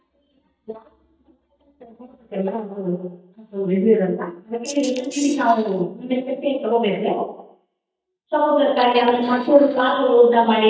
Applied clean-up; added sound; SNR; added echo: neural mask model DeepFilterNet 3.